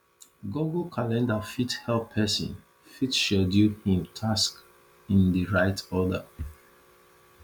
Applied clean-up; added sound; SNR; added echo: none; none; none; none.